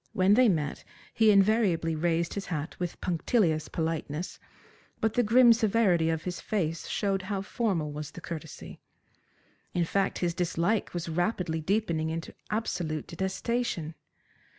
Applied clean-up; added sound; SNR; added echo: none; none; none; none.